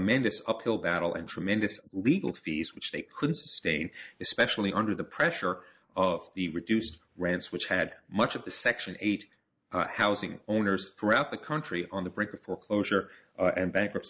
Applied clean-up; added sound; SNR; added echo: neural mask model Resemble Enhance denoiser.